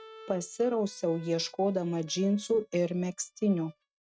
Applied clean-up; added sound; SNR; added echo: neural mask model RNNoise.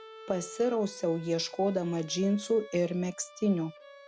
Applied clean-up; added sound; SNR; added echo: none; Bowed string instrument; 19 dB; none.